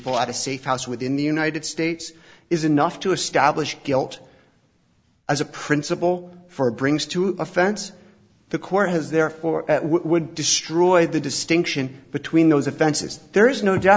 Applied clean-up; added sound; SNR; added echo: none; none; none; none.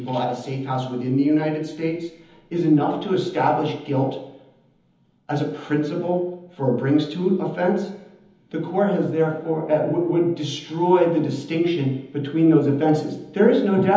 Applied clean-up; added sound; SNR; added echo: none; none; none; reverberation time 1.3 s.